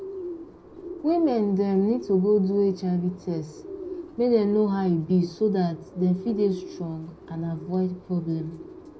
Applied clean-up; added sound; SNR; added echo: none; Bird; 14 dB; reverberation time 0.4 s.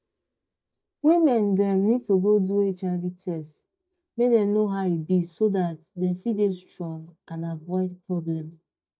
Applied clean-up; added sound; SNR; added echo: neural mask model DeepFilterNet 3.